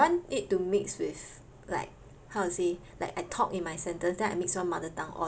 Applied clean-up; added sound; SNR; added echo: none; none; none; none.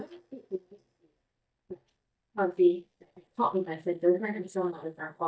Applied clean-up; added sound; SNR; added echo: neural mask model DeepFilterNet 3.